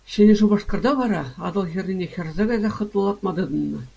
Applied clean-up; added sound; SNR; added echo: none; none; none; none.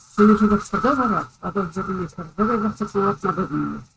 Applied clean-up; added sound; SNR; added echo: neural mask model RNNoise.